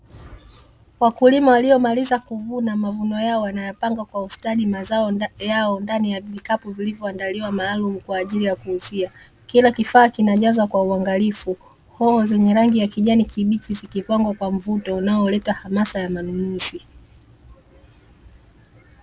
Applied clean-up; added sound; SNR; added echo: none; none; none; none.